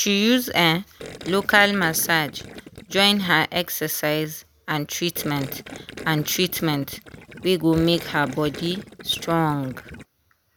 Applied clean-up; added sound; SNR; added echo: none; Gurgling; 16 dB; none.